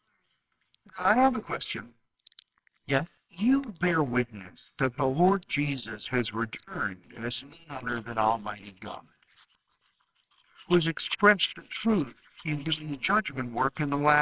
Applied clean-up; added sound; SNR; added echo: neural separator model SepFormer WHAMR!.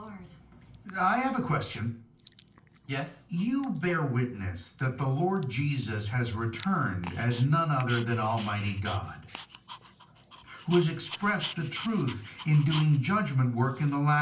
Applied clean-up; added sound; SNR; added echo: none; Dog; 18 dB; reverberation time 0.3 s.